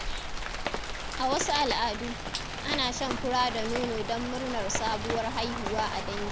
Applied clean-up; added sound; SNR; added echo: none; Rain; 2 dB; none.